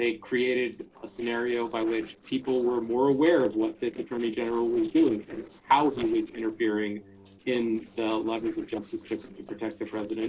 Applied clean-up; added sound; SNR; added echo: neural separator model SepFormer DNS4.